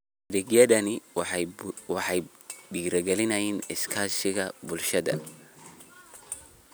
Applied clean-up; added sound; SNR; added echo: none; none; none; none.